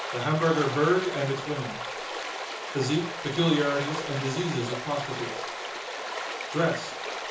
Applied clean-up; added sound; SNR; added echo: none; Stream; 6 dB; reverberation time 0.6 s.